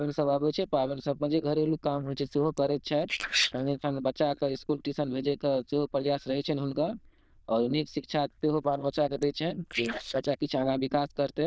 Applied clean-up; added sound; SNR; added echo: neural diffusion model UNIVERSE++.